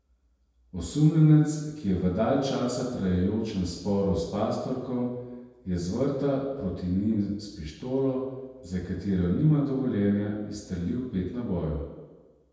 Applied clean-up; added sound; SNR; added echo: none; none; none; reverberation time 1.1 s.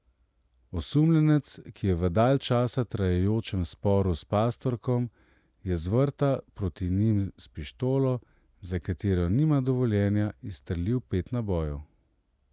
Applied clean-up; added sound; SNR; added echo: none; none; none; none.